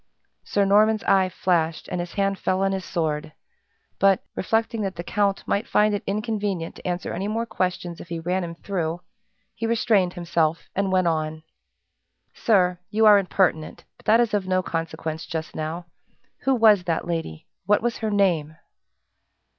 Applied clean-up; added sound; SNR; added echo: none; none; none; none.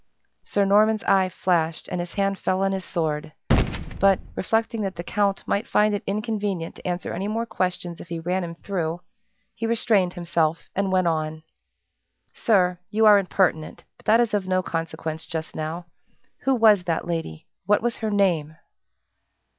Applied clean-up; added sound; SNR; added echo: none; Gunshot, gunfire; 5 dB; none.